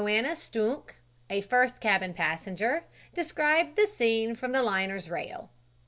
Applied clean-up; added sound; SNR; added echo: none; none; none; none.